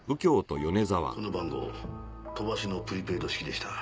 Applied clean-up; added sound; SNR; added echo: none; none; none; none.